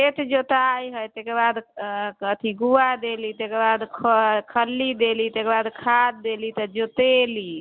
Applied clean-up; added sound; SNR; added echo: none; none; none; none.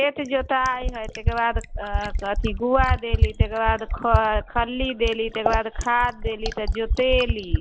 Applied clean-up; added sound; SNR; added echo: none; Fill (with liquid); 1 dB; none.